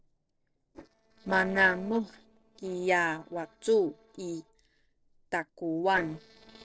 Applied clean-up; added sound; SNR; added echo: neural separator model SepFormer DNS4.